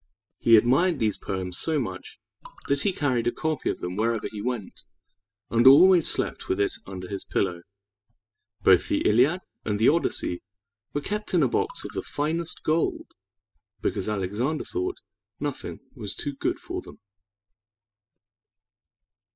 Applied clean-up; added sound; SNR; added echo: classical method spectral subtraction.